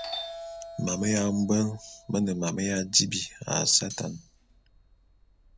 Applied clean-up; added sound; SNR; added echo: none; Tambourine + Doorbell; 15 dB; none.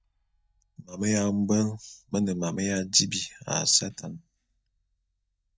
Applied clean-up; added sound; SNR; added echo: neural mask model DeepFilterNet 3.